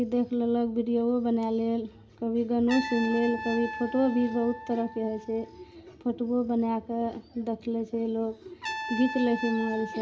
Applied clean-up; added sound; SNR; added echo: none; Trumpet; 12 dB; reverberation time 0.4 s.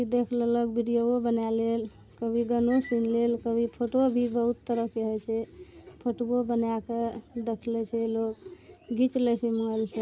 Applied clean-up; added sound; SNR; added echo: none; none; none; none.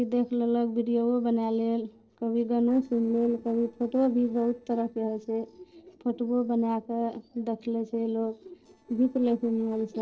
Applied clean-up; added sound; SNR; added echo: neural separator model SepFormer DNS4.